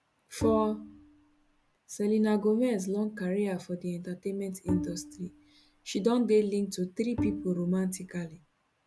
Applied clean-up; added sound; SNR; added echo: none; Bowed string instrument; 7 dB; none.